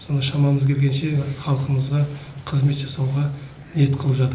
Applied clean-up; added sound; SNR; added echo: none; none; none; none.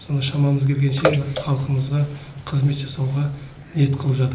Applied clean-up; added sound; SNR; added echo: none; Bathtub (filling or washing) / Water / Splash, splatter; 9 dB; none.